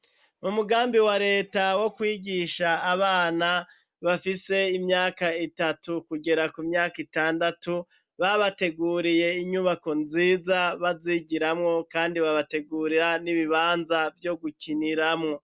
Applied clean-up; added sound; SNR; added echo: none; none; none; none.